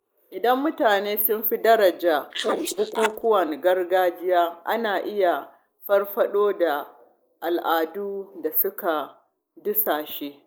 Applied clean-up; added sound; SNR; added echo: neural mask model Resemble Enhance denoiser.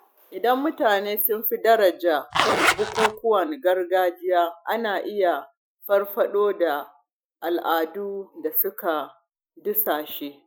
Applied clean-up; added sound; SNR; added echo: classical method Wiener filter.